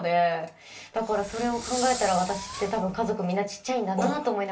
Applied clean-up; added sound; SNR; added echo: none; Fireworks; 10 dB; reverberation time 0.3 s.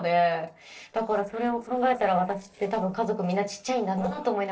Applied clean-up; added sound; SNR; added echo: neural separator model SepFormer DNS4.